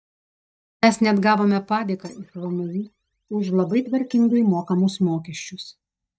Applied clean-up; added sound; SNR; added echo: neural mask model DeepFilterNet 3.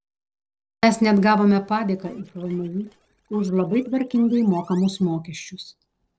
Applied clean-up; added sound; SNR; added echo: neural separator model SepFormer DNS4.